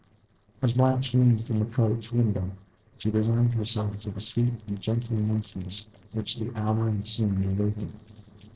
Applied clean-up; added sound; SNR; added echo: neural separator model SepFormer DNS4.